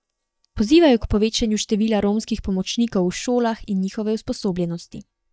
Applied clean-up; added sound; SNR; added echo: neural mask model DeepFilterNet 3.